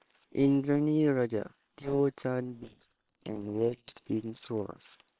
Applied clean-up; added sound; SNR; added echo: neural separator model SepFormer WHAM!.